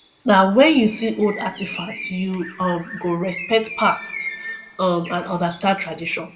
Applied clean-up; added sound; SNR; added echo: none; Bird; 14 dB; reverberation time 1.0 s.